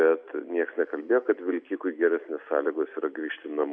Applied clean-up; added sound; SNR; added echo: none; none; none; none.